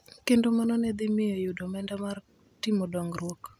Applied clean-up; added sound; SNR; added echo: none; none; none; none.